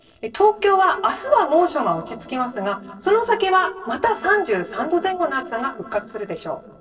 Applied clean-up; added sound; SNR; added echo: neural separator model SepFormer DNS4.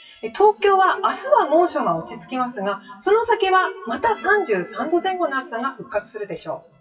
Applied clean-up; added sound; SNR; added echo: classical method WPE with log-MMSE.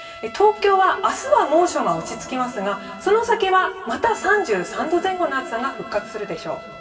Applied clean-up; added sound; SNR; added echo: none; Trumpet; 18 dB; reverberation time 2.3 s.